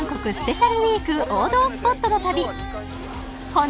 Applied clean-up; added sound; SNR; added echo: none; Organ; 16 dB; none.